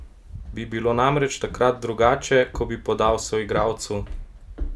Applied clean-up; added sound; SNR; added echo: none; Walk, footsteps; 12 dB; none.